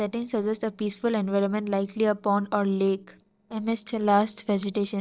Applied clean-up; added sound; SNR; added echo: neural separator model SepFormer DNS4.